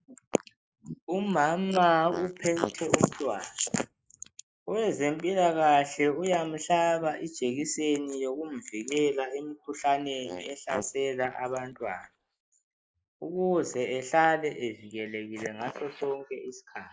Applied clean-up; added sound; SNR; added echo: neural mask model Resemble Enhance denoiser.